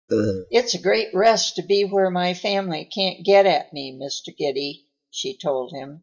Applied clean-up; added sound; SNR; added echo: neural mask model DeepFilterNet 3.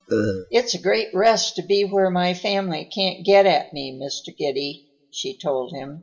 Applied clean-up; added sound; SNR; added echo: none; Burping, eructation; 2 dB; reverberation time 0.3 s.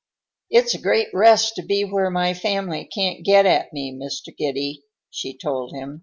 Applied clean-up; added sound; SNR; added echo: none; none; none; none.